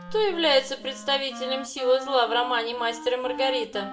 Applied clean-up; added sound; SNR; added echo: none; Wind instrument, woodwind instrument; 14 dB; reverberation time 0.6 s.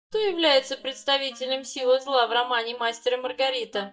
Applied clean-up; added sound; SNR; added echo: neural mask model DeepFilterNet 3.